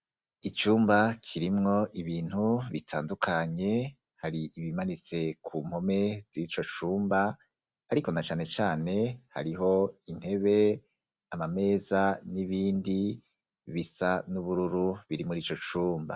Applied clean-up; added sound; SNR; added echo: none; none; none; none.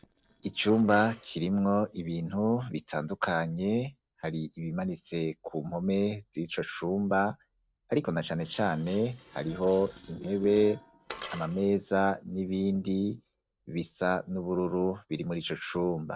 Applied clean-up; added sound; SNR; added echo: neural separator model SepFormer DNS4.